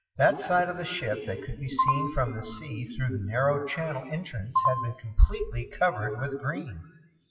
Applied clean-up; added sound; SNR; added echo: classical method WPE with log-MMSE.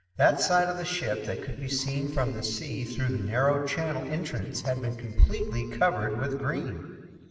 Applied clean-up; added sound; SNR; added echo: neural separator model SepFormer DNS4.